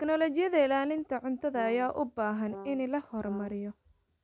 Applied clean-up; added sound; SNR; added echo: none; Brass instrument; 16 dB; none.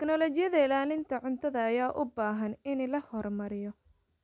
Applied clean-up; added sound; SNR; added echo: none; none; none; none.